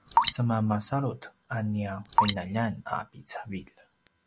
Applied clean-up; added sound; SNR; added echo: none; Drip; -1 dB; none.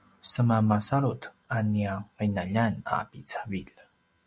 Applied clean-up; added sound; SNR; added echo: none; none; none; none.